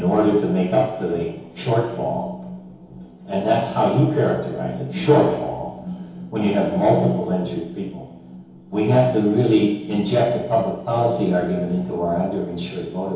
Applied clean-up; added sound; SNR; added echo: none; none; none; reverberation time 2.2 s.